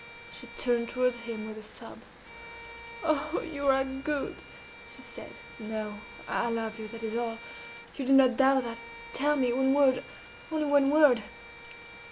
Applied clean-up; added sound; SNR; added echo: none; Bowed string instrument; 18 dB; none.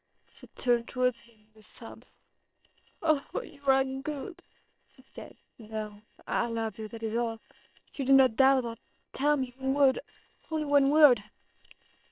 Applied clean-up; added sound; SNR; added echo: neural separator model SepFormer WHAM!.